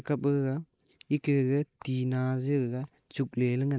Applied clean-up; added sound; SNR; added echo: neural mask model Resemble Enhance denoiser.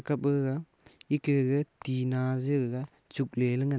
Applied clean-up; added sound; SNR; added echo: none; none; none; none.